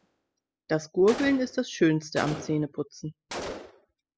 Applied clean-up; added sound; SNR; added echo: classical method spectral subtraction.